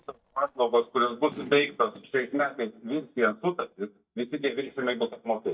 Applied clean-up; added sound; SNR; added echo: neural mask model DeepFilterNet 3.